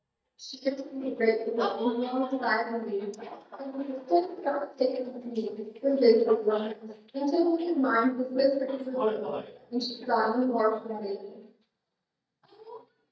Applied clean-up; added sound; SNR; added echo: neural mask model DeepFilterNet 3.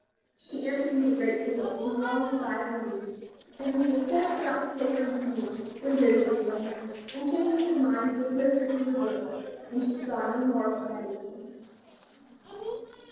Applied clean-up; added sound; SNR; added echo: neural separator model SepFormer DNS4.